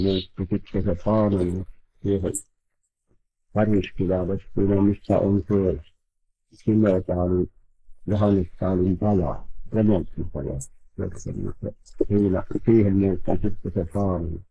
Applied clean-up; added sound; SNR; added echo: neural mask model Resemble Enhance denoiser.